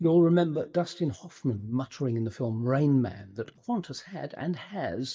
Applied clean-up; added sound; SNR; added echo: neural mask model DeepFilterNet 3.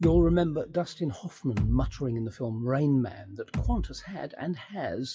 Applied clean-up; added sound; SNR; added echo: classical method WPE with log-MMSE.